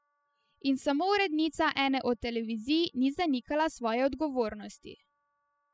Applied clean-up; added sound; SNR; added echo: classical method spectral subtraction.